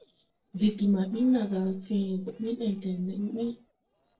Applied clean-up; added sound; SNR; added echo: neural separator model SepFormer DNS4.